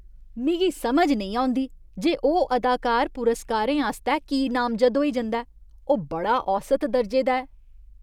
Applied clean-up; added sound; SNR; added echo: none; none; none; none.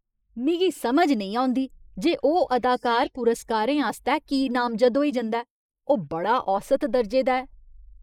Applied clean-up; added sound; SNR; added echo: neural mask model Resemble Enhance denoiser.